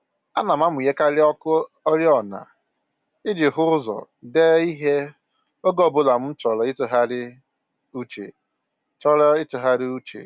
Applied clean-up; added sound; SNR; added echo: none; none; none; none.